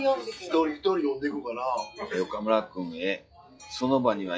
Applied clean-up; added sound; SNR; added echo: classical method log-MMSE.